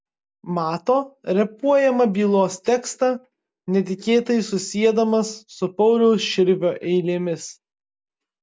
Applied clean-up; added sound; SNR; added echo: none; none; none; none.